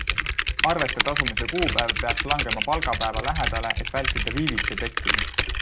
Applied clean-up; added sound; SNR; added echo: none; Typing; -3 dB; none.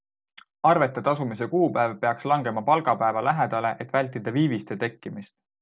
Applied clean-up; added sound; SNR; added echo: none; none; none; none.